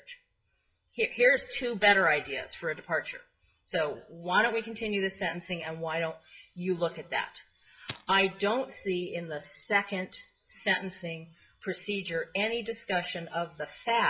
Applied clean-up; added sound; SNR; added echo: classical method WPE with log-MMSE.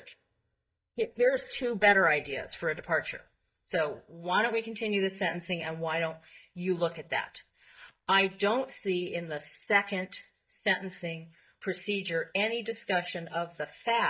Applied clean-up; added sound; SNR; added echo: neural mask model DeepFilterNet 3.